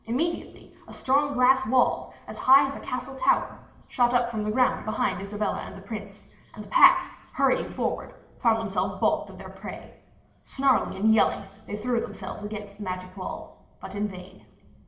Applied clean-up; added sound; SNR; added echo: none; none; none; reverberation time 1.5 s.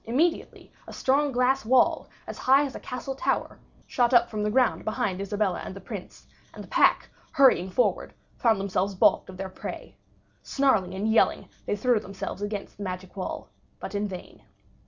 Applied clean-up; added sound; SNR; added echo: none; none; none; none.